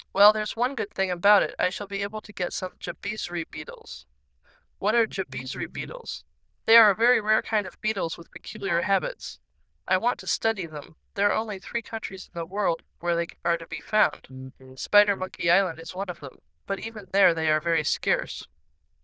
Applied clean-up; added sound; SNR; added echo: neural diffusion model UNIVERSE++.